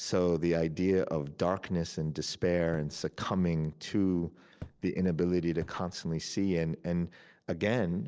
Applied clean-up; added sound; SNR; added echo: neural separator model SepFormer DNS4.